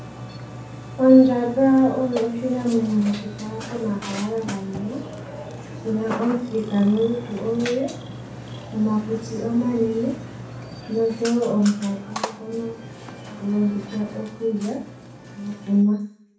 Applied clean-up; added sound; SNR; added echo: none; Burping, eructation; 12 dB; reverberation time 0.6 s.